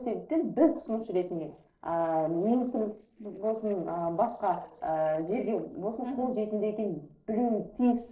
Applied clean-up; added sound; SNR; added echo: neural separator model SepFormer DNS4.